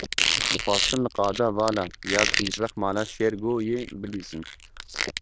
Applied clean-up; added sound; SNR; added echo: neural diffusion model UNIVERSE++.